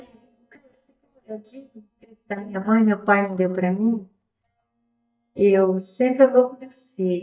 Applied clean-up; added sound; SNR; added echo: neural mask model DeepFilterNet 3.